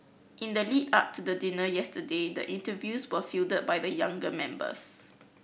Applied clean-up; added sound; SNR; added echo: none; none; none; none.